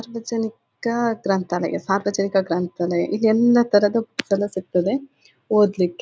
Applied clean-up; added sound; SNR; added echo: none; none; none; none.